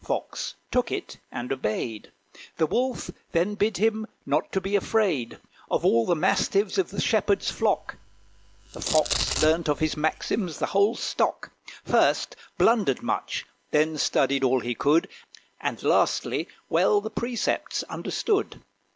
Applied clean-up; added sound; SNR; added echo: none; Domestic sounds, home sounds; 9 dB; none.